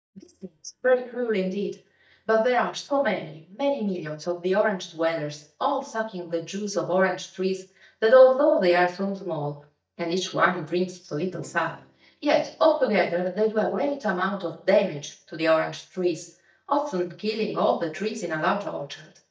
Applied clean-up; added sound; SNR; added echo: neural mask model DeepFilterNet 3.